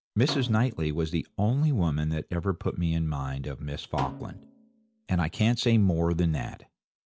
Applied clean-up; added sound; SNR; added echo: none; Snare drum; 17 dB; none.